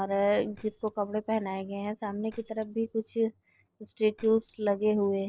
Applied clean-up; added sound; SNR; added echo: neural separator model SepFormer DNS4.